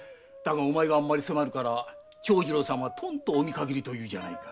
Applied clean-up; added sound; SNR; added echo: none; Brass instrument; 18 dB; none.